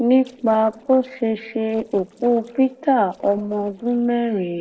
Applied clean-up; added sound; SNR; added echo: neural separator model SepFormer DNS4.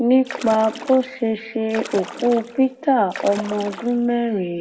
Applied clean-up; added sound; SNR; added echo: none; Splash, splatter; 15 dB; reverberation time 0.3 s.